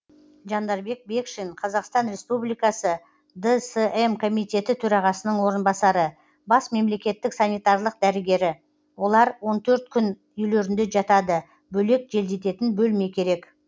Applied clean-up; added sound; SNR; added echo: none; none; none; none.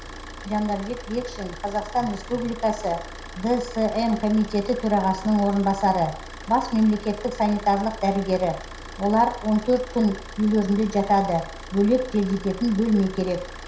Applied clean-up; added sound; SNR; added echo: none; Idling / Car; 14 dB; reverberation time 0.5 s.